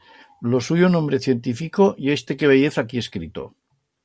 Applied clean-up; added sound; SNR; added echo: none; none; none; none.